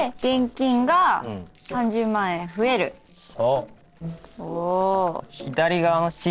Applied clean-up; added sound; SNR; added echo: neural separator model SepFormer DNS4.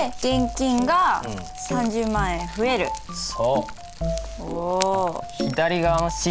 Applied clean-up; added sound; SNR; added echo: none; Fire; 14 dB; none.